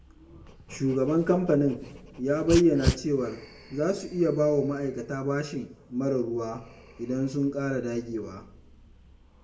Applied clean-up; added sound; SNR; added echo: none; Dog; 11 dB; reverberation time 0.5 s.